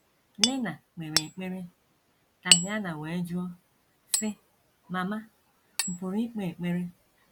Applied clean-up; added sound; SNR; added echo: none; Hammer; -1 dB; none.